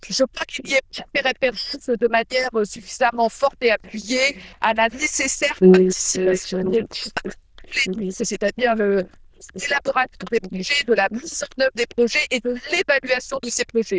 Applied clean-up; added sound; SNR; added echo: neural diffusion model UNIVERSE++.